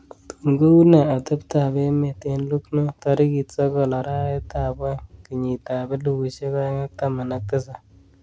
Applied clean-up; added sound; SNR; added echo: none; none; none; none.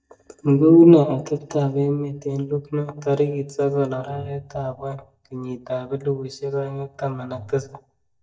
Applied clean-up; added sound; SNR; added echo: neural mask model DeepFilterNet 3.